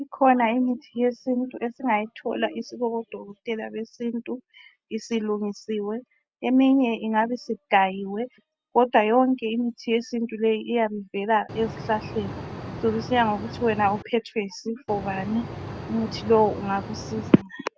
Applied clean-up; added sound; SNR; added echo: none; Boat, Water vehicle; 10 dB; none.